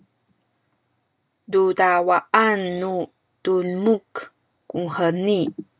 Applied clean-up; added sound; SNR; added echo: none; none; none; none.